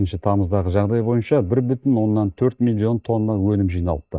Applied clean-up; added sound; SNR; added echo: neural mask model DeepFilterNet 3.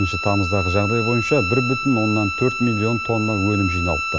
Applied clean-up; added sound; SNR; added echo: none; Bowed string instrument; 5 dB; none.